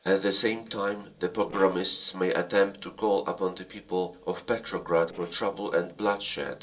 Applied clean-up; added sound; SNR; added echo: neural separator model SepFormer DNS4.